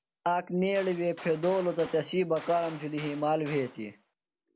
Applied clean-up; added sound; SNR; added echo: none; Gunshot, gunfire; 17 dB; none.